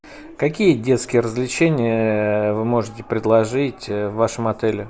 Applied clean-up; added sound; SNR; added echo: none; none; none; none.